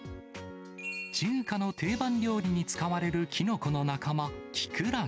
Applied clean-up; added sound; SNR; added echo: none; none; none; none.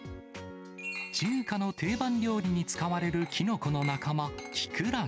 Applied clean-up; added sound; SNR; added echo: none; Glass; 18 dB; none.